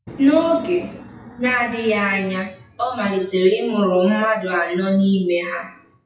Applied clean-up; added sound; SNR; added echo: classical method WPE with log-MMSE.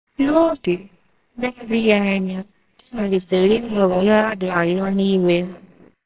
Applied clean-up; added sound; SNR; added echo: neural separator model SepFormer WHAMR!.